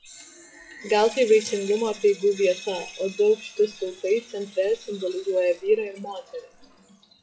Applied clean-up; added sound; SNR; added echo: classical method WPE with log-MMSE.